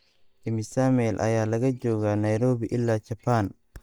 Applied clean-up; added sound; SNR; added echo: neural mask model DeepFilterNet 3.